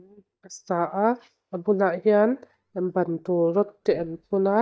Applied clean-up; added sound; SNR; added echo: neural mask model DeepFilterNet 3.